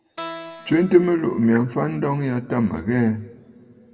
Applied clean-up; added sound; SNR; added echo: none; Keyboard (musical); 19 dB; reverberation time 1.7 s.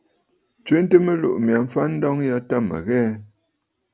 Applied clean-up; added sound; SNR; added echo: none; none; none; none.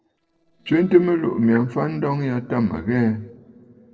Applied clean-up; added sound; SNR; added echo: neural separator model SepFormer DNS4.